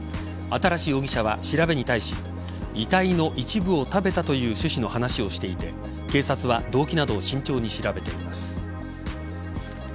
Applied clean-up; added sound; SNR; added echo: none; none; none; none.